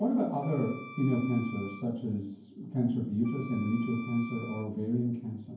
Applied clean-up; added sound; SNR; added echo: none; Wind instrument, woodwind instrument; 17 dB; reverberation time 0.9 s.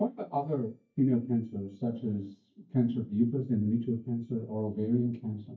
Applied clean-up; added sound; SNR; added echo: neural mask model DeepFilterNet 3.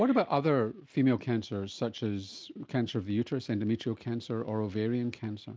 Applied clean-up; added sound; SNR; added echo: none; none; none; none.